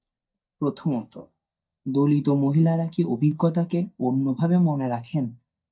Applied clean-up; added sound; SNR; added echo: neural mask model DeepFilterNet 3.